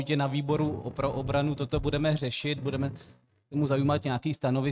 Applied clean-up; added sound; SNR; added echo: neural mask model RNNoise.